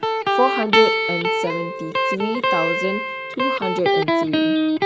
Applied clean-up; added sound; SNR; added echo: none; Electric guitar; -4 dB; none.